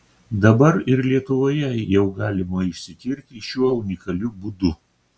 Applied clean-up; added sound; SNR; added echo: none; none; none; none.